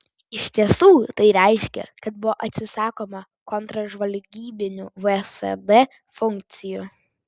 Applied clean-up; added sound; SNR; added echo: none; none; none; none.